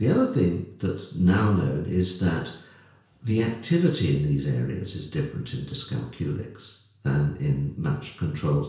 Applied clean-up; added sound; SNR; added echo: none; none; none; reverberation time 0.5 s.